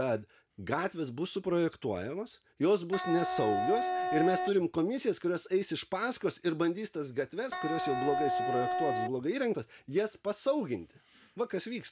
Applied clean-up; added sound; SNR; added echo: none; Wind instrument, woodwind instrument; 0 dB; none.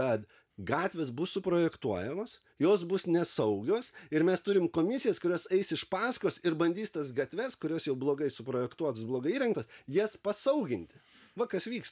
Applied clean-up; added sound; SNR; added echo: none; none; none; none.